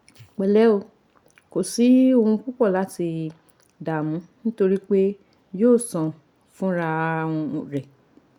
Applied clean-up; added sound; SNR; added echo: none; none; none; none.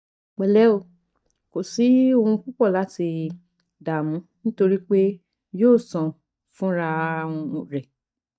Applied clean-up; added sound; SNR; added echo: neural mask model DeepFilterNet 3.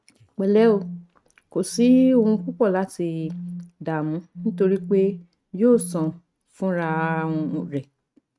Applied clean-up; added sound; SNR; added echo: neural mask model RNNoise.